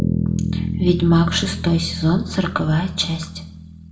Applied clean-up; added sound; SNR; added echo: none; Bass guitar; 4 dB; reverberation time 0.5 s.